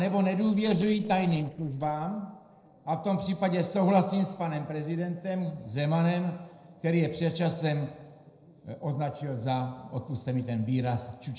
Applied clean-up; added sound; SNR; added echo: neural separator model SepFormer DNS4.